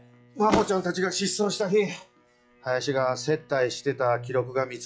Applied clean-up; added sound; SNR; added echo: classical method log-MMSE.